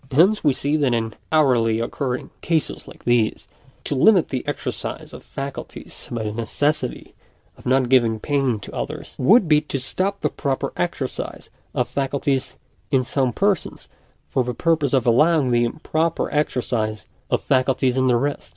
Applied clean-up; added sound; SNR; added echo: none; none; none; none.